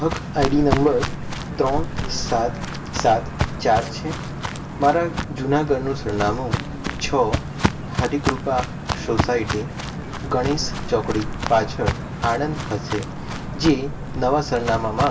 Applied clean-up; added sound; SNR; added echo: none; Walk, footsteps; 5 dB; reverberation time 0.2 s.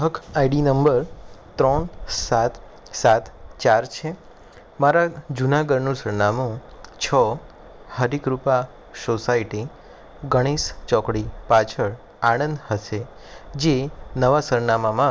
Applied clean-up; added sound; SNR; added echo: none; none; none; none.